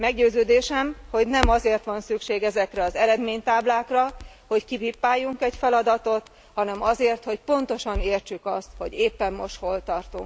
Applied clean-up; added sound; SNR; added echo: none; Crackle; 13 dB; none.